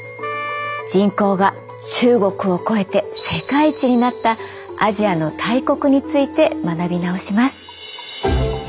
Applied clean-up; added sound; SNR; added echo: none; Wind instrument, woodwind instrument; 10 dB; none.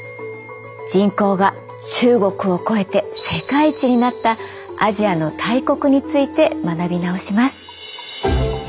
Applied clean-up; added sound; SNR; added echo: none; none; none; none.